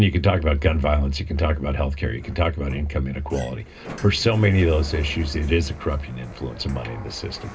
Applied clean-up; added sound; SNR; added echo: none; Sliding door; 18 dB; reverberation time 0.2 s.